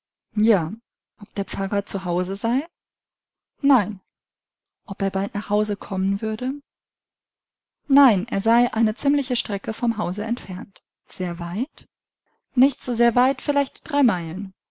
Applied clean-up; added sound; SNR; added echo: none; none; none; none.